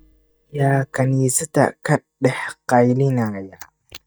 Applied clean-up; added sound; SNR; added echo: neural mask model DeepFilterNet 3.